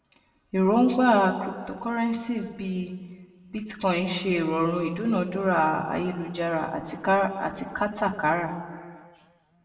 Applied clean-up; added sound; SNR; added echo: none; none; none; reverberation time 1.7 s.